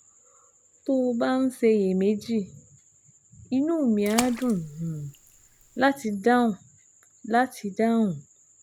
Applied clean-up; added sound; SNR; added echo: none; Splash, splatter; 12 dB; none.